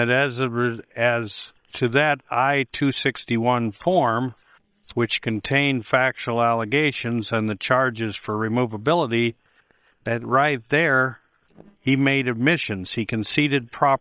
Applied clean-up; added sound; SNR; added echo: neural separator model SepFormer WHAM!.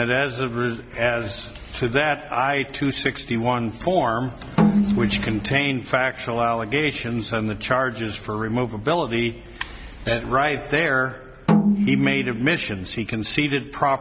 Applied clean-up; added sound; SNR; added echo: none; Snare drum; 1 dB; none.